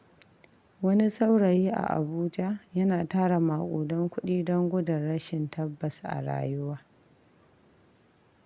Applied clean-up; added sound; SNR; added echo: none; none; none; none.